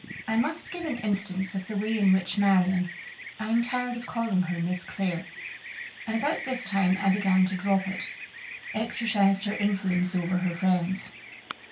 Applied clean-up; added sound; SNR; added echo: none; Bird vocalization, bird call, bird song; 13 dB; reverberation time 0.3 s.